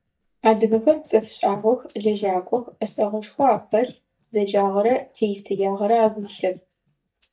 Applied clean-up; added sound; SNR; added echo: neural mask model DeepFilterNet 3.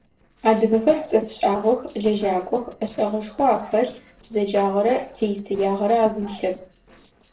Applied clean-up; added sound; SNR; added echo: neural separator model SepFormer DNS4.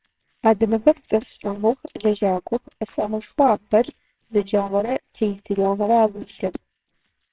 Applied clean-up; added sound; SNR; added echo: neural separator model SepFormer WHAMR!.